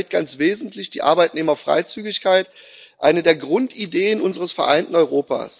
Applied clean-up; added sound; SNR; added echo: neural mask model Resemble Enhance denoiser.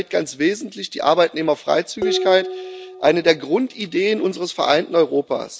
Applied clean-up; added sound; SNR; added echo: none; Dishes, pots, and pans; 12 dB; none.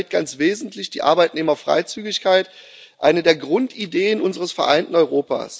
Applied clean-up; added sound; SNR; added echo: none; none; none; none.